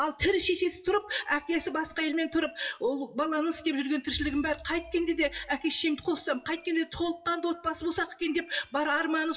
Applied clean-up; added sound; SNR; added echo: classical method WPE with log-MMSE.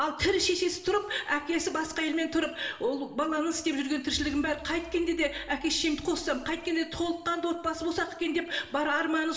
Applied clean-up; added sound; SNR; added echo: none; Explosion; 18 dB; reverberation time 1.5 s.